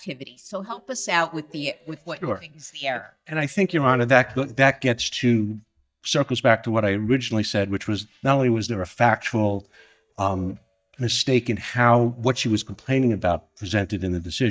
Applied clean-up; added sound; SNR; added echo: neural mask model DeepFilterNet 3.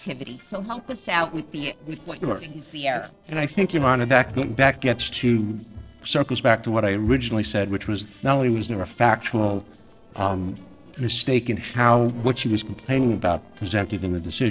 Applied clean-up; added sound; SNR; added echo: neural separator model SepFormer DNS4.